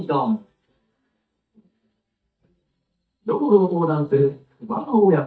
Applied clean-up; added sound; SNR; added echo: neural mask model DeepFilterNet 3.